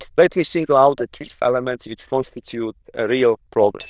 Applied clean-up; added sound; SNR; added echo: neural diffusion model UNIVERSE++.